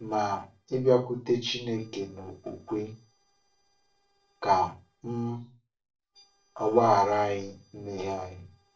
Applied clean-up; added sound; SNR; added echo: neural separator model SepFormer DNS4.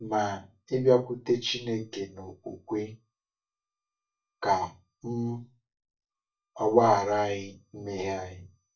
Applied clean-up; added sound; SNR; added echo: neural mask model DeepFilterNet 3.